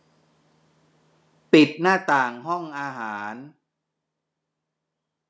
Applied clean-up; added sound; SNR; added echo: none; none; none; none.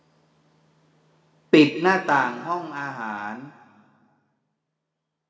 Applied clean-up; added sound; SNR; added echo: none; none; none; reverberation time 1.7 s.